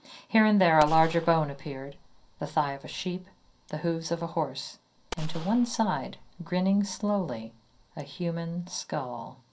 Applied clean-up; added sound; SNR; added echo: none; Gunshot, gunfire; 12 dB; reverberation time 0.3 s.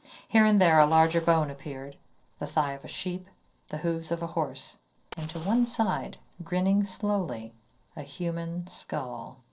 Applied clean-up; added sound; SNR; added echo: neural separator model SepFormer DNS4.